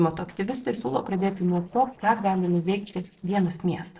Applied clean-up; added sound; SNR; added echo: neural separator model SepFormer DNS4.